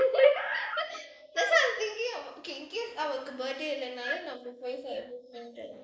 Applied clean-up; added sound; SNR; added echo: neural mask model Resemble Enhance denoiser.